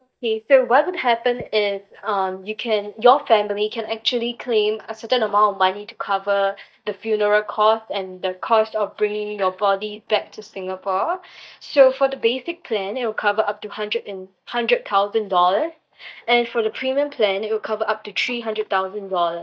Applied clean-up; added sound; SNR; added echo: neural mask model DeepFilterNet 3.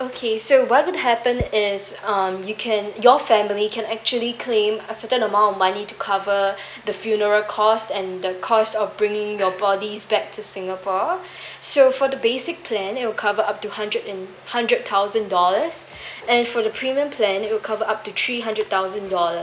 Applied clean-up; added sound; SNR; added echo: none; none; none; none.